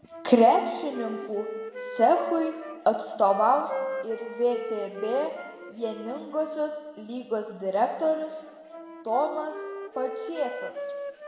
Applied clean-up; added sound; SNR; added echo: none; Wind instrument, woodwind instrument; 11 dB; reverberation time 2.0 s.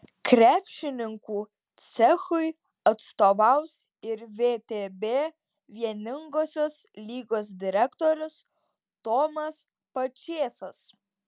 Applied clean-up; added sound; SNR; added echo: none; none; none; none.